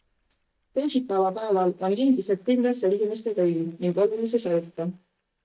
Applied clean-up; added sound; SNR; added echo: neural mask model DeepFilterNet 3.